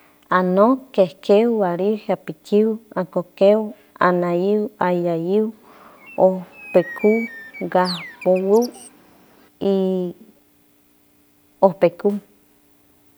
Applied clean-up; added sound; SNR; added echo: none; Bird; 17 dB; none.